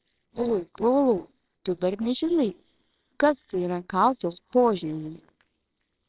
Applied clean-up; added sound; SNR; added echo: neural separator model SepFormer WHAMR!.